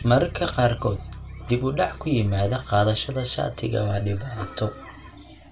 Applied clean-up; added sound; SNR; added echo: none; Bass guitar; 15 dB; reverberation time 0.2 s.